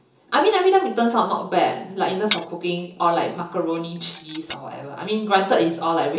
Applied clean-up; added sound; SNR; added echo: none; Glass; 14 dB; reverberation time 0.7 s.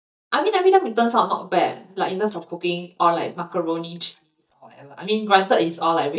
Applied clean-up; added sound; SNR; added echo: neural mask model DeepFilterNet 3.